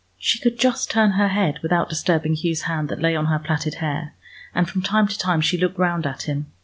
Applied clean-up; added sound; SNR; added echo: none; none; none; none.